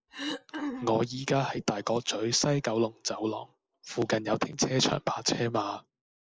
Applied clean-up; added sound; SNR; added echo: neural mask model Resemble Enhance denoiser.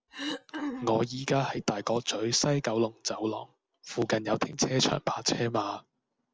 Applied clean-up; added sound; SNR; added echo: none; Cough; 7 dB; none.